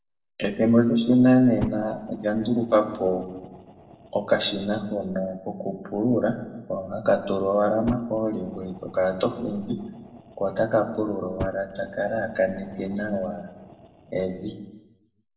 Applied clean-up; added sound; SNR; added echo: none; Fire; 16 dB; reverberation time 0.8 s.